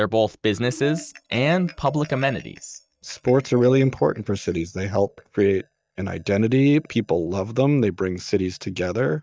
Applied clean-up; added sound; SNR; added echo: neural mask model DeepFilterNet 3.